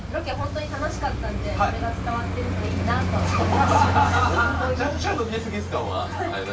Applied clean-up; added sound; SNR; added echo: none; Traffic noise, roadway noise; 1 dB; reverberation time 0.2 s.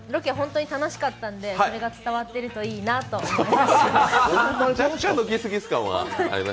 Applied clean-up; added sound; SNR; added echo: none; none; none; none.